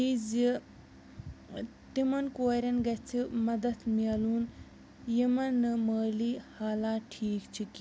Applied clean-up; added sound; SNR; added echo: none; none; none; none.